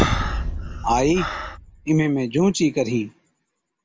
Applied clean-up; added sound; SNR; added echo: none; Boom + Breathing; 5 dB; none.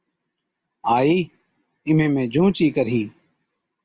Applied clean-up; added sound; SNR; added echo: none; none; none; none.